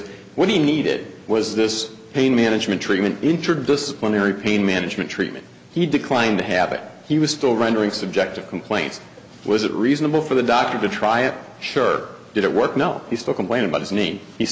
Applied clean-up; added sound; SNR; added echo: none; none; none; none.